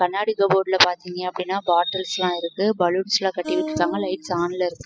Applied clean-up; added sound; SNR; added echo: classical method spectral subtraction.